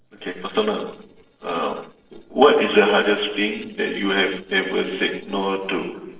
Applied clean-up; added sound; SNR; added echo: neural separator model SepFormer DNS4.